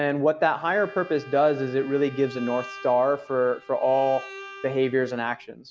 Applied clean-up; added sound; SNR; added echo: none; Bowed string instrument; 19 dB; none.